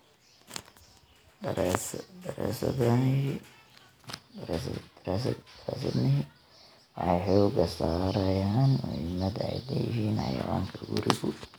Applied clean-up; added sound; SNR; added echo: none; none; none; none.